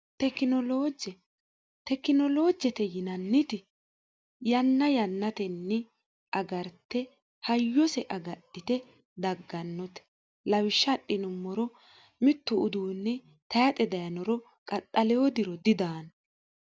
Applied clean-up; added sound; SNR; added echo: none; none; none; none.